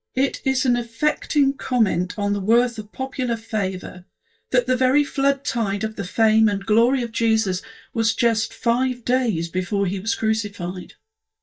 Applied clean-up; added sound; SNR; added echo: neural mask model DeepFilterNet 3.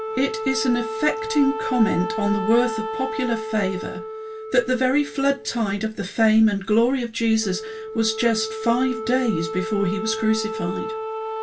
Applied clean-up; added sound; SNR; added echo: none; Wind instrument, woodwind instrument; 7 dB; reverberation time 0.2 s.